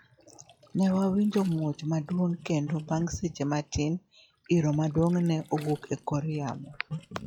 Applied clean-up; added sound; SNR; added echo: classical method log-MMSE.